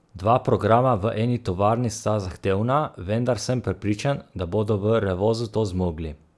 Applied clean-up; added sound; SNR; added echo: none; none; none; none.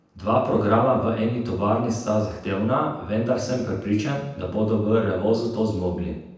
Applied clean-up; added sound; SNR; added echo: none; none; none; reverberation time 0.9 s.